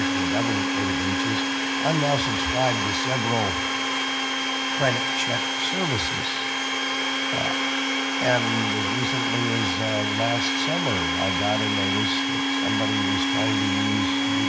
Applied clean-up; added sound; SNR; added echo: none; Domestic sounds, home sounds; -4 dB; reverberation time 0.4 s.